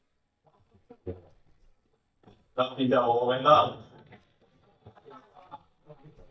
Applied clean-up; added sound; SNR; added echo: neural mask model DeepFilterNet 3.